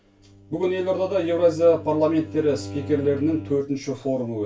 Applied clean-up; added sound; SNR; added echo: none; Bowed string instrument; 15 dB; reverberation time 0.2 s.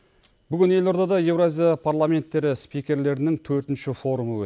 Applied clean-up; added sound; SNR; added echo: none; none; none; none.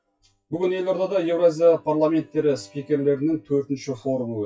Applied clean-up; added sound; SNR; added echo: classical method WPE with log-MMSE.